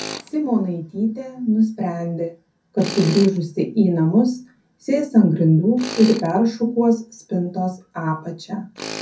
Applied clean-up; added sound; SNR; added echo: none; Tools; 17 dB; reverberation time 0.3 s.